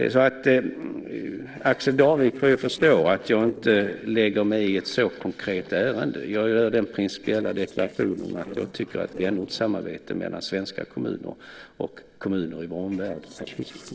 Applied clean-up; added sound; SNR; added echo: neural separator model SepFormer DNS4.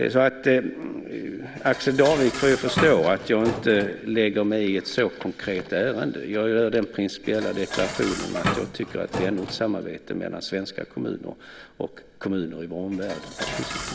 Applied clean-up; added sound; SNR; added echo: none; Dishes, pots, and pans; 11 dB; none.